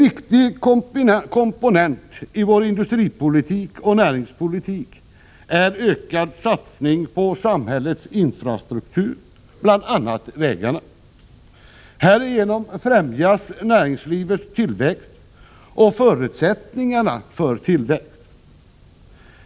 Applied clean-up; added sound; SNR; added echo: none; none; none; none.